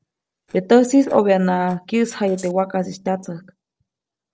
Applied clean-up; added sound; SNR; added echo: neural separator model SepFormer DNS4.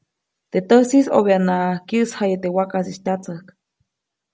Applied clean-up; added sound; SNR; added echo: none; none; none; none.